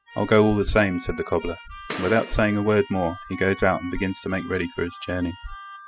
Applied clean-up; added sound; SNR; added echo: classical method spectral subtraction.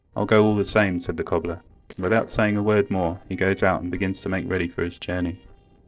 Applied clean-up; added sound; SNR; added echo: neural separator model SepFormer DNS4.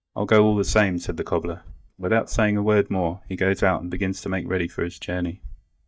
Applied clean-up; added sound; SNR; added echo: neural mask model DeepFilterNet 3.